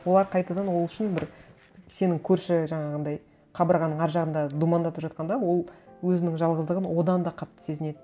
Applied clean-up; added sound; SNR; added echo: none; none; none; none.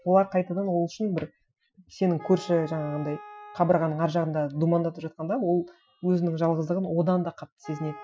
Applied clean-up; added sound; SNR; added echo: classical method Wiener filter.